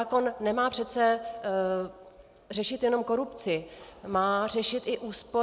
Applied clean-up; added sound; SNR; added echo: none; none; none; none.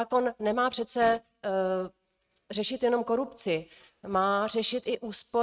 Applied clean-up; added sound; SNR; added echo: neural mask model RNNoise.